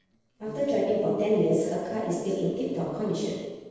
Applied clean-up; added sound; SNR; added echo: neural separator model SepFormer DNS4.